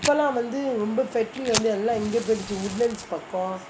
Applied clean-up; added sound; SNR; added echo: none; Fire; 11 dB; none.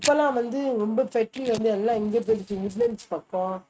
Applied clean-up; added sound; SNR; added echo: neural mask model RNNoise.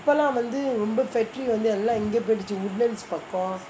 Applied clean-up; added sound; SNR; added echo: none; none; none; none.